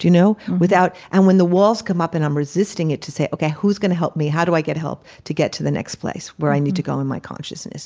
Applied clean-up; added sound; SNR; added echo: none; none; none; none.